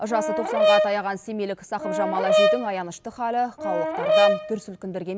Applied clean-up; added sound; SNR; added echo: none; Brass instrument; -4 dB; none.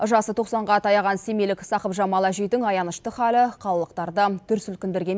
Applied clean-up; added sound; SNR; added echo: none; none; none; none.